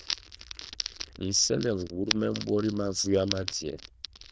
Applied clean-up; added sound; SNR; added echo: neural diffusion model UNIVERSE++.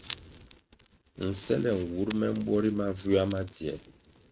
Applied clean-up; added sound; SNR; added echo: neural mask model RNNoise.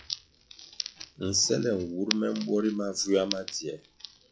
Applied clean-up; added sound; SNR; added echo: classical method log-MMSE.